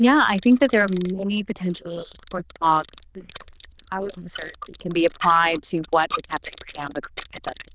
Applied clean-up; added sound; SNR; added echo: neural diffusion model UNIVERSE++.